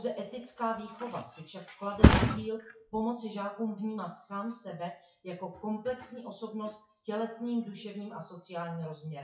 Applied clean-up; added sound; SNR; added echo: classical method WPE with log-MMSE.